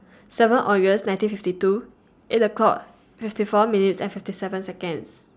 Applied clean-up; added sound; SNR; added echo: none; none; none; none.